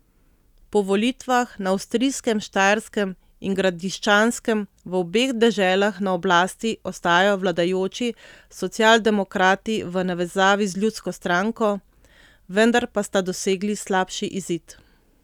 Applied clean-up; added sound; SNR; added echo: none; none; none; none.